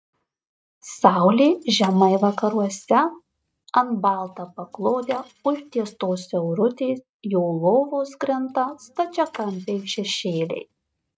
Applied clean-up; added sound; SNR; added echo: neural mask model RNNoise.